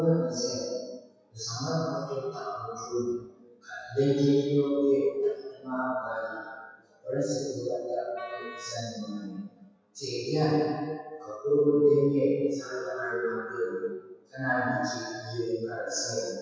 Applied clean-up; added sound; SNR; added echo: classical method WPE with log-MMSE.